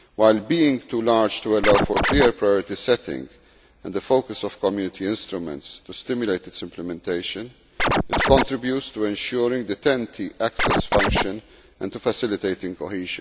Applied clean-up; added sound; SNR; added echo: none; Scratching (performance technique); -3 dB; none.